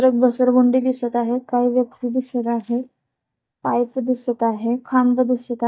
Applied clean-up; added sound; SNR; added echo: neural mask model DeepFilterNet 3.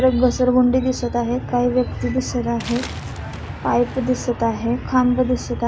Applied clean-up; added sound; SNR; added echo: none; Waves, surf; 19 dB; none.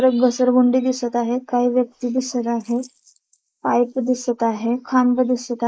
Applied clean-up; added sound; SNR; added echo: neural mask model Resemble Enhance denoiser.